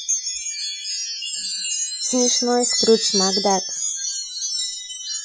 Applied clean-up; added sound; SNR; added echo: classical method Wiener filter.